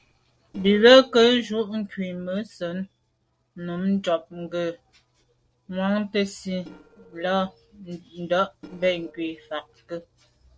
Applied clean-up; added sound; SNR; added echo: neural separator model SepFormer DNS4.